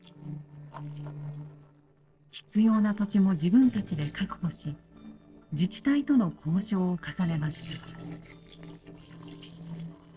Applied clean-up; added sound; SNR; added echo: neural separator model SepFormer DNS4.